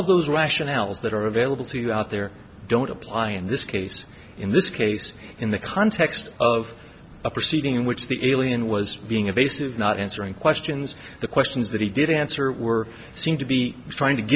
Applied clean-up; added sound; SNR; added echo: none; none; none; none.